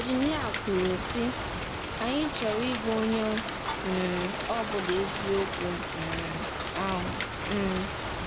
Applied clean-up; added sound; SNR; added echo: none; Rain; 2 dB; none.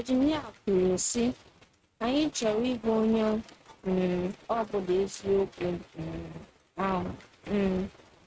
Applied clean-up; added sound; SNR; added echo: neural mask model RNNoise.